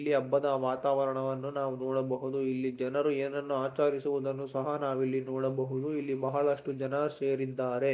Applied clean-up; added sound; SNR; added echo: none; none; none; none.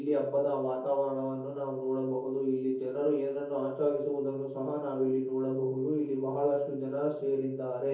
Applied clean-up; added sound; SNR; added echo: none; none; none; reverberation time 0.6 s.